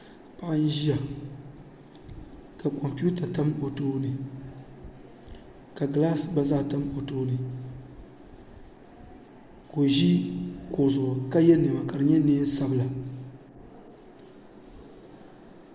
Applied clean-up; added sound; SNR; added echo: none; none; none; none.